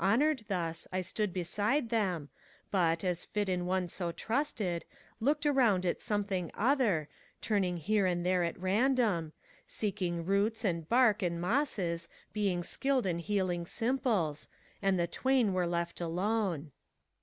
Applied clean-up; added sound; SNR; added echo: none; none; none; none.